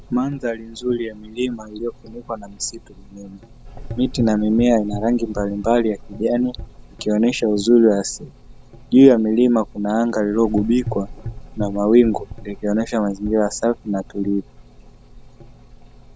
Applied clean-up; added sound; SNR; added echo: none; Gurgling / Engine; 15 dB; none.